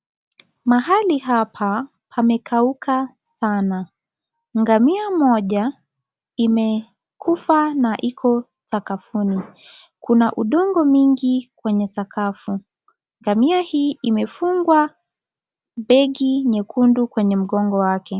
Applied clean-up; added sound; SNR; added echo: none; none; none; none.